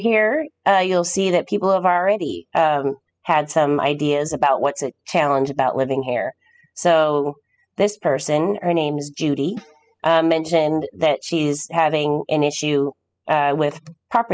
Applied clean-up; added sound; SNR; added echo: classical method spectral subtraction.